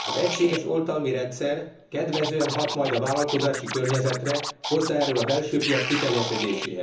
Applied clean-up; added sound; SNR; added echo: none; Scratching (performance technique); 7 dB; reverberation time 0.7 s.